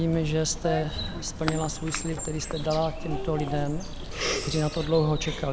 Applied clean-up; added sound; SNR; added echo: none; Bird vocalization, bird call, bird song; 4 dB; none.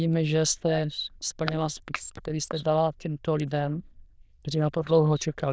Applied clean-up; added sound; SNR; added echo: neural diffusion model UNIVERSE++.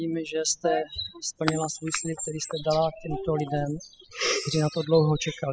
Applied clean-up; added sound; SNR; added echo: classical method spectral subtraction.